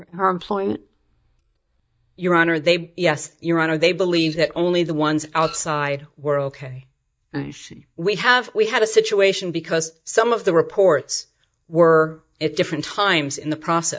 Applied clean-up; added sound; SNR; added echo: neural mask model DeepFilterNet 3.